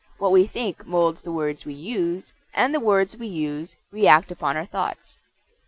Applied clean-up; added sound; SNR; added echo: none; none; none; none.